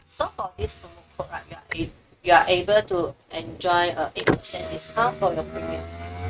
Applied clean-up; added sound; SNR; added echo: neural mask model RNNoise.